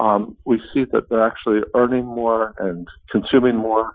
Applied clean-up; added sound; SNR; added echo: classical method Wiener filter.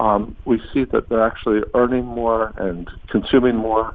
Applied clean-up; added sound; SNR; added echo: none; Aircraft; 17 dB; none.